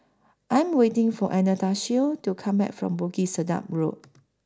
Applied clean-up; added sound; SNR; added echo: none; none; none; none.